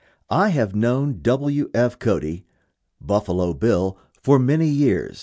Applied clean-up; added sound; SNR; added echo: none; none; none; none.